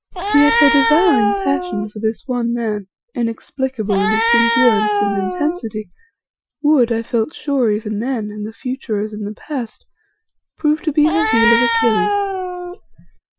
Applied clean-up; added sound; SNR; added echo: classical method Wiener filter.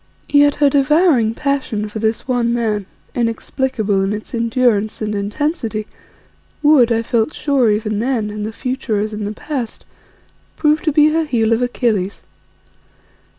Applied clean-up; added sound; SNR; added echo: none; none; none; none.